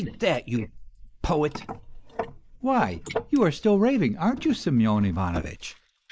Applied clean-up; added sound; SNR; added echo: neural mask model Resemble Enhance denoiser.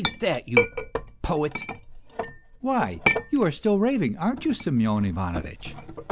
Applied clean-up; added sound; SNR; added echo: none; Chink, clink; 4 dB; none.